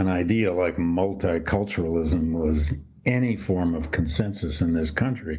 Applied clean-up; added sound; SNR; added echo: none; none; none; none.